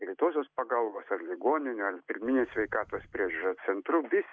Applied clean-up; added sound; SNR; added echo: none; none; none; none.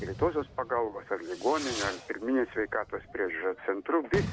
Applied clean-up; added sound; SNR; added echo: none; Fireworks; 10 dB; none.